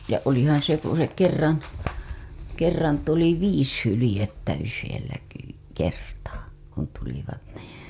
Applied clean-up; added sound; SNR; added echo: none; none; none; none.